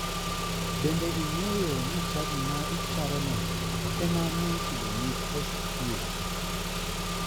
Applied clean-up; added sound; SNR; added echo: none; Engine / Car; -4 dB; none.